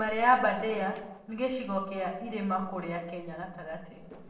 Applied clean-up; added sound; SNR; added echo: neural separator model SepFormer DNS4.